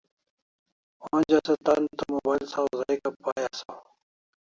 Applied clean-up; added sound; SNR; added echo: none; none; none; none.